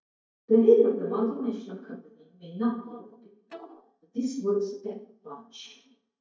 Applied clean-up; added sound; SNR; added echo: neural mask model DeepFilterNet 3.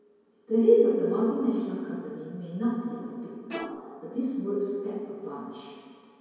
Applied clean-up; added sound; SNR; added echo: none; Bowed string instrument; 14 dB; reverberation time 2.2 s.